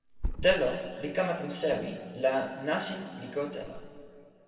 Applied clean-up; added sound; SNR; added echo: none; Thump, thud; 10 dB; reverberation time 2.1 s.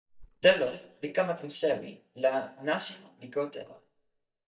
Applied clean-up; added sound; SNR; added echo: neural mask model DeepFilterNet 3.